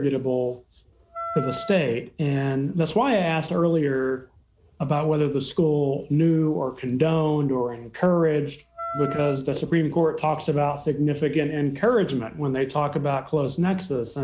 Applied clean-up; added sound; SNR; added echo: none; Wind instrument, woodwind instrument; 11 dB; none.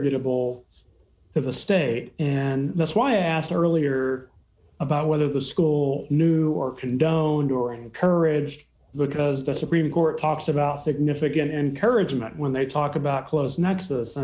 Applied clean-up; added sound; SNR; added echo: none; none; none; none.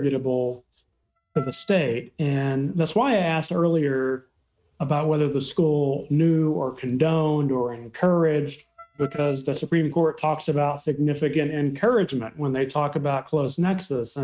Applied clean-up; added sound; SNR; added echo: neural mask model RNNoise.